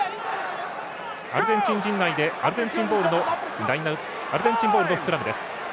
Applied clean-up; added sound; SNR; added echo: none; none; none; none.